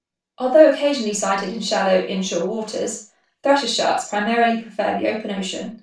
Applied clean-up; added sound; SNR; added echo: none; none; none; reverberation time 0.3 s.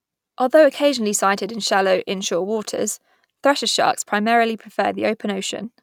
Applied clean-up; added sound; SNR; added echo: none; none; none; none.